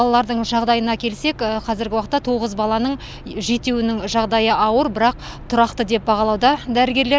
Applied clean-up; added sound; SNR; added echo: none; none; none; none.